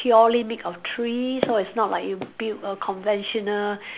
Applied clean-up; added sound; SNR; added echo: none; Walk, footsteps; 12 dB; none.